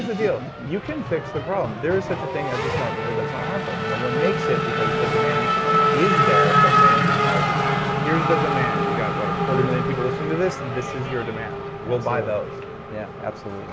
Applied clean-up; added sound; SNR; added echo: none; Race car, auto racing / Accelerating, revving, vroom; -4 dB; none.